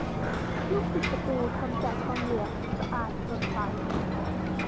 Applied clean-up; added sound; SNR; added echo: none; Ocean; -5 dB; none.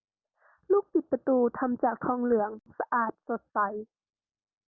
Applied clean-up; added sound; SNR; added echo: none; none; none; none.